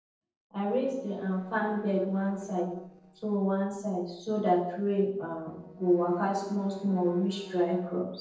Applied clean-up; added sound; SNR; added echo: neural separator model SepFormer DNS4.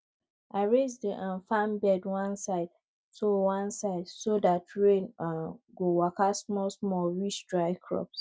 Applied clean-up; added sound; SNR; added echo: none; none; none; none.